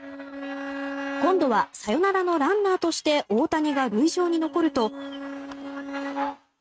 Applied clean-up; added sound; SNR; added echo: neural mask model RNNoise.